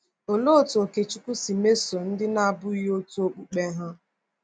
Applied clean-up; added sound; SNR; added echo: none; none; none; none.